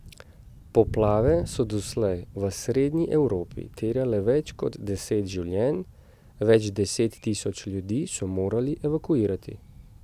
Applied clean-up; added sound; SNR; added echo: none; Thunder; 16 dB; none.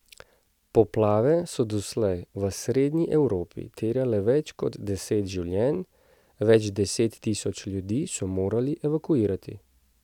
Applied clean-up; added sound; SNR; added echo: none; none; none; none.